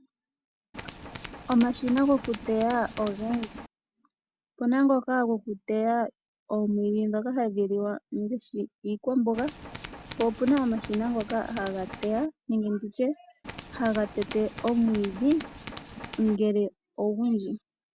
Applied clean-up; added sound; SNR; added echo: none; Tools; 10 dB; none.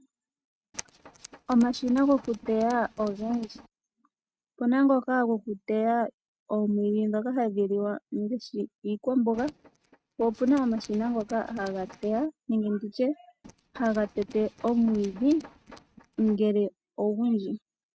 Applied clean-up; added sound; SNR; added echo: neural mask model RNNoise.